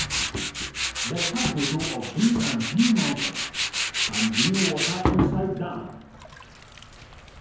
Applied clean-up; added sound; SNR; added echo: none; Tools; 0 dB; reverberation time 0.9 s.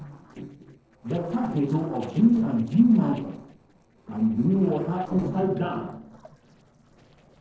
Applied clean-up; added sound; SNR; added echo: neural separator model SepFormer DNS4.